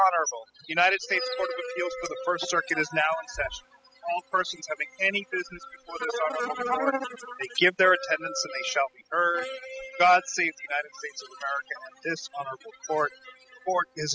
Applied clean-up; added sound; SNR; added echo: classical method spectral subtraction.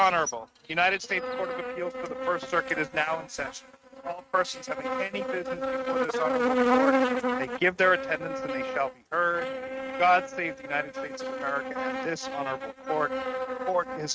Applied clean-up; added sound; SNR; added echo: neural mask model RNNoise.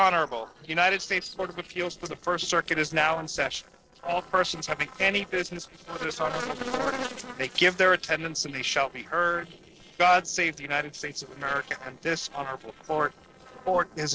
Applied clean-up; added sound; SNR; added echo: neural separator model SepFormer DNS4.